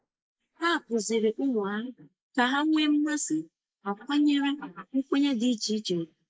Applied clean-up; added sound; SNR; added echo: neural mask model Resemble Enhance denoiser.